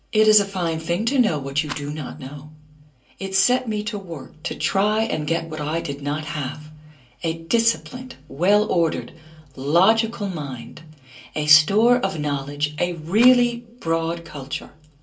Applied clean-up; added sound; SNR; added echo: none; Rattle; 15 dB; reverberation time 0.2 s.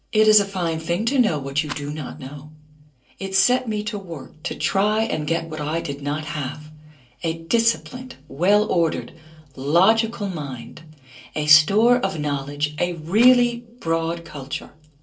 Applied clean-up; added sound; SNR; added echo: neural separator model SepFormer DNS4.